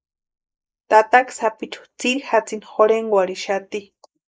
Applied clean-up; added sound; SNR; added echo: neural mask model Resemble Enhance denoiser.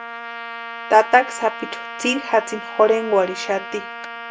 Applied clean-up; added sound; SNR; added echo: none; Trumpet; 11 dB; none.